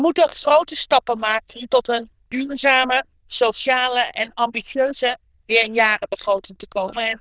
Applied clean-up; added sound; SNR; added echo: neural diffusion model UNIVERSE++.